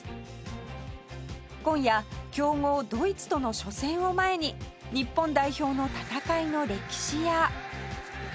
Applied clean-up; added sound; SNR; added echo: none; none; none; none.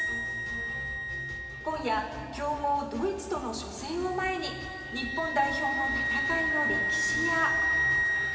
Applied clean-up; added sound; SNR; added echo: none; Wind instrument, woodwind instrument; -1 dB; reverberation time 2.7 s.